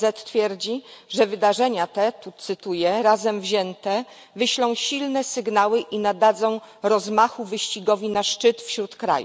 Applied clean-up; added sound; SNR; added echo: none; none; none; none.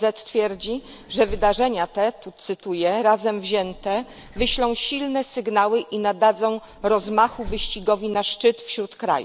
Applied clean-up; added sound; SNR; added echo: none; Vehicle; 17 dB; none.